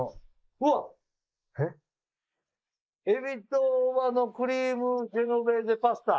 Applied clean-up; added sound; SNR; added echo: neural mask model Resemble Enhance denoiser.